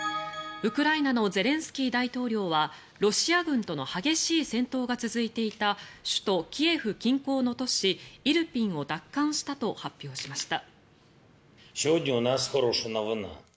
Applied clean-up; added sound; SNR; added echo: none; none; none; none.